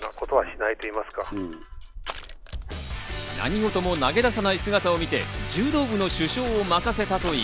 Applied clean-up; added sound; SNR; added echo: none; Crushing; 14 dB; none.